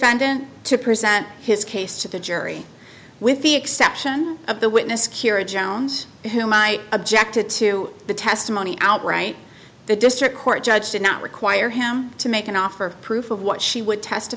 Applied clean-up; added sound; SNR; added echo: none; none; none; none.